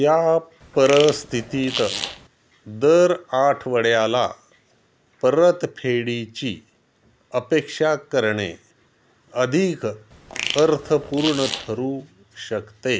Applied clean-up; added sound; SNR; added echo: none; Fart; 9 dB; none.